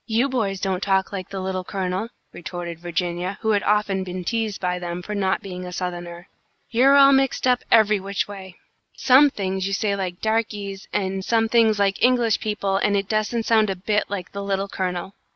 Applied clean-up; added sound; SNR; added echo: none; none; none; none.